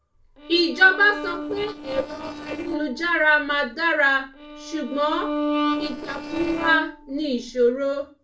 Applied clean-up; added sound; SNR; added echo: neural separator model SepFormer DNS4.